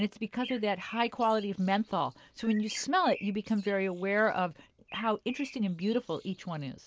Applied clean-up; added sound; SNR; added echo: neural mask model Resemble Enhance denoiser.